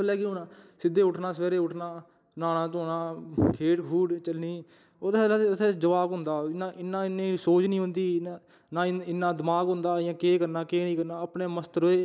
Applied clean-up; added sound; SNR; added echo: none; none; none; none.